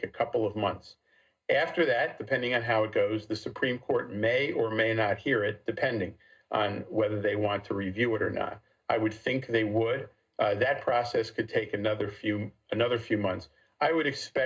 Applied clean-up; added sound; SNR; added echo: none; none; none; reverberation time 0.2 s.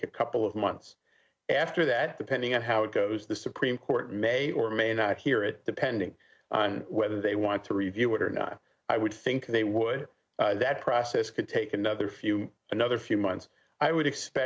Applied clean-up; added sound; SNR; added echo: none; none; none; none.